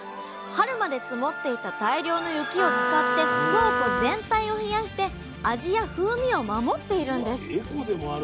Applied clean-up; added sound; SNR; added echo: none; Wind instrument, woodwind instrument; -1 dB; none.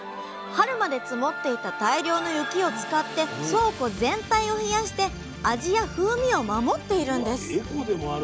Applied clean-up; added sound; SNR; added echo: none; none; none; none.